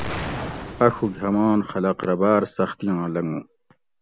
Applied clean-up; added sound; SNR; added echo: none; Explosion; 12 dB; none.